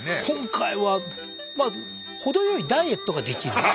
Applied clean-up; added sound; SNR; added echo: none; Wind instrument, woodwind instrument; 14 dB; none.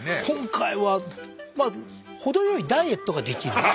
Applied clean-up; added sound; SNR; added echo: none; none; none; none.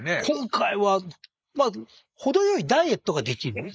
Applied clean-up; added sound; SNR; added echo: neural mask model Resemble Enhance denoiser.